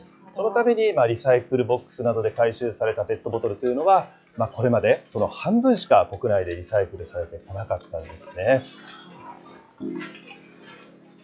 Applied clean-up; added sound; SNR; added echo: classical method log-MMSE.